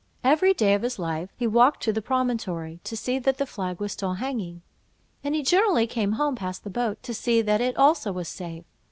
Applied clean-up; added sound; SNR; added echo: none; none; none; none.